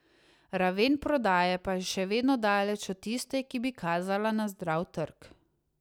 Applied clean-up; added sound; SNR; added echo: none; none; none; none.